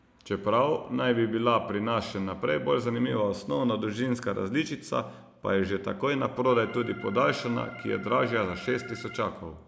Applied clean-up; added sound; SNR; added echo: none; Organ; 15 dB; none.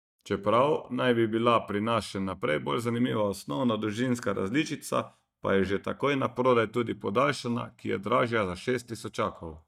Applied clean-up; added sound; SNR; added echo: neural mask model DeepFilterNet 3.